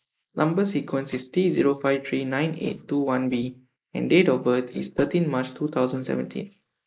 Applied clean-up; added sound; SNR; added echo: neural mask model Resemble Enhance denoiser.